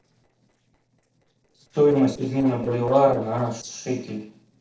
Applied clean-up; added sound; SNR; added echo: neural separator model SepFormer DNS4.